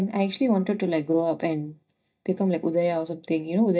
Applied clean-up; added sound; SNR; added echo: neural mask model DeepFilterNet 3.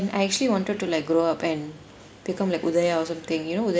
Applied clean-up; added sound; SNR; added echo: none; none; none; none.